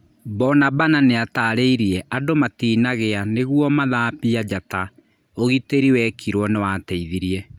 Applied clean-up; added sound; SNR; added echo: none; none; none; none.